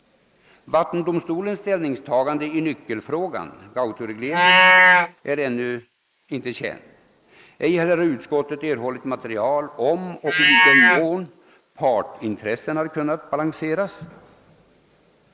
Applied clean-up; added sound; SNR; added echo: neural mask model Resemble Enhance denoiser.